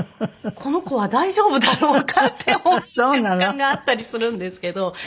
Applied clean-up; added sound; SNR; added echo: neural mask model Resemble Enhance denoiser.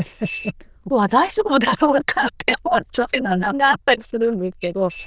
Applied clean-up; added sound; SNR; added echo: neural diffusion model UNIVERSE++.